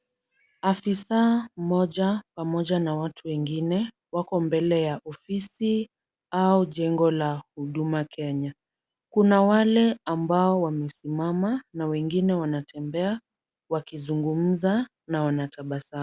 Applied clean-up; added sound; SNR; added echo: none; none; none; none.